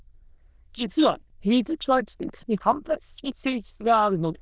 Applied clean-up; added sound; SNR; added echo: neural diffusion model UNIVERSE++.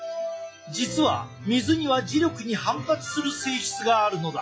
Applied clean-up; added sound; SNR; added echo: classical method log-MMSE.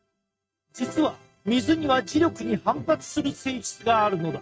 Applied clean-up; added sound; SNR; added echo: neural mask model RNNoise.